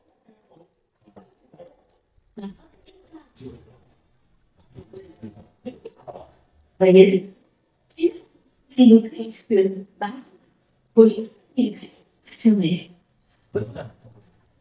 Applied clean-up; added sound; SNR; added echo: neural mask model DeepFilterNet 3.